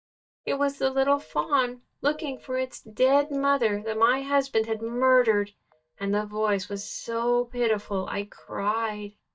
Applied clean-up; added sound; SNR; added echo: neural mask model DeepFilterNet 3.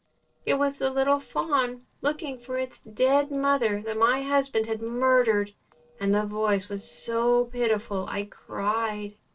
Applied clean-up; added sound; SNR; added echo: neural separator model SepFormer DNS4.